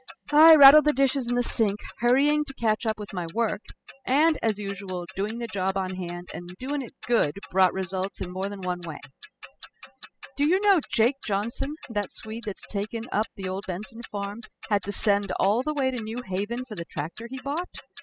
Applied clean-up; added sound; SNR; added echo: classical method spectral subtraction.